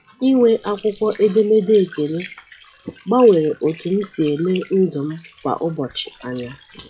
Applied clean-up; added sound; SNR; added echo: classical method log-MMSE.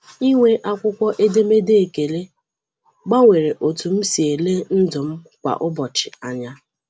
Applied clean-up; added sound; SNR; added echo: none; none; none; none.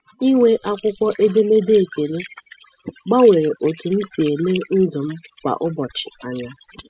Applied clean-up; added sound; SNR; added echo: classical method spectral subtraction.